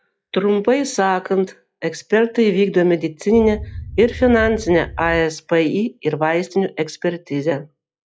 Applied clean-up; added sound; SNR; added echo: classical method log-MMSE.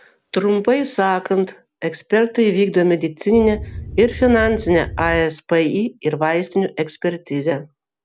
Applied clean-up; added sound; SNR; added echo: none; Wind; 11 dB; none.